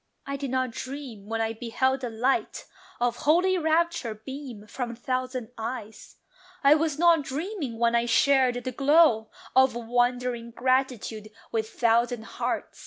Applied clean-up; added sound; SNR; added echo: none; none; none; none.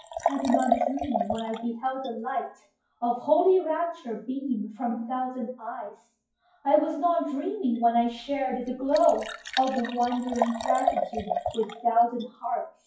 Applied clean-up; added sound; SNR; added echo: classical method WPE with log-MMSE.